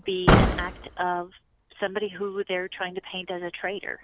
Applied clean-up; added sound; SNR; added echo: none; Slam / Car; -3 dB; none.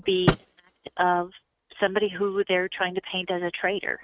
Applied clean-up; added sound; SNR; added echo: neural mask model RNNoise.